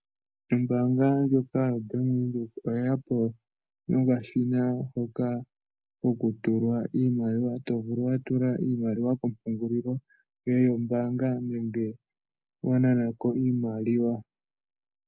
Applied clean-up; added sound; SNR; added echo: none; none; none; none.